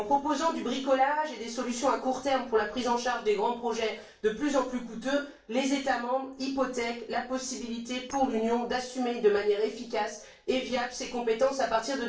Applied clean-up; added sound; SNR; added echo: neural separator model SepFormer DNS4.